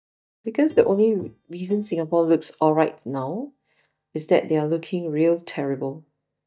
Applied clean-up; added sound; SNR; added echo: neural mask model DeepFilterNet 3.